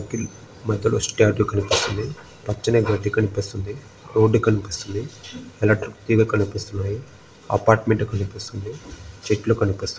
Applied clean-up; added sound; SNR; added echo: none; none; none; reverberation time 0.4 s.